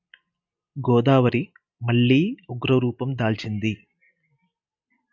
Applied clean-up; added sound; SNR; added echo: none; none; none; none.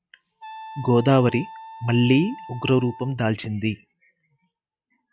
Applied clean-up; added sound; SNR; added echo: none; Wind instrument, woodwind instrument; 17 dB; none.